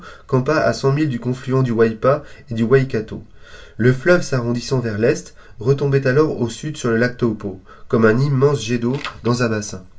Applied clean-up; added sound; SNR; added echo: none; none; none; reverberation time 0.2 s.